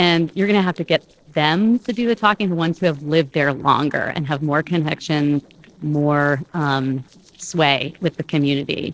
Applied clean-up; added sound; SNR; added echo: neural separator model SepFormer DNS4.